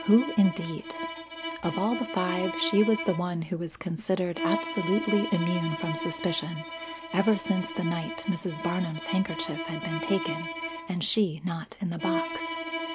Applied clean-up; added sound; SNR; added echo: none; Bowed string instrument; 6 dB; none.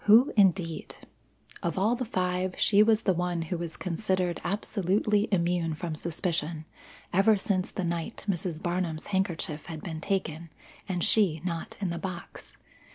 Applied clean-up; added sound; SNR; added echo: none; none; none; none.